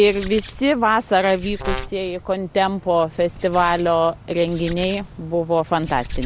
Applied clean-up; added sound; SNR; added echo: none; Brass instrument + Hands; 13 dB; none.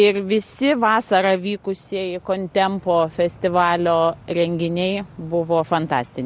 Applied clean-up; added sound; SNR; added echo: none; none; none; none.